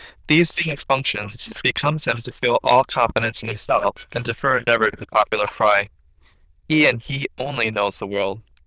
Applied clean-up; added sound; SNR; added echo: neural diffusion model UNIVERSE++.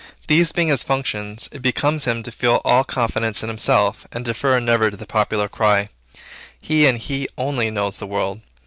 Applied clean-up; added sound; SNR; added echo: none; none; none; none.